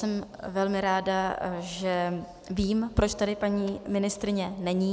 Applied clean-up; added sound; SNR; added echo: none; none; none; none.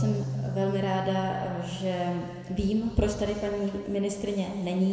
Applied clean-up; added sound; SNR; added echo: none; Marimba, xylophone; 8 dB; reverberation time 2.0 s.